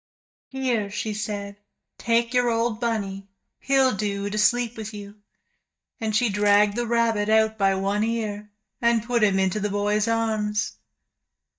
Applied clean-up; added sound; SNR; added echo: neural mask model DeepFilterNet 3.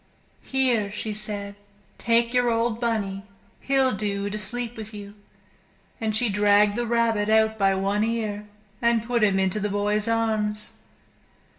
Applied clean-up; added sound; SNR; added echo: none; Coin (dropping); 18 dB; reverberation time 0.6 s.